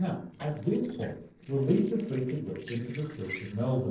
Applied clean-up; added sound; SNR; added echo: neural separator model SepFormer DNS4.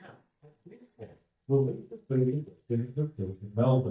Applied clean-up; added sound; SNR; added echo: neural mask model DeepFilterNet 3.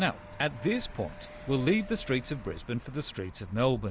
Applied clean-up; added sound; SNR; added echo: none; none; none; none.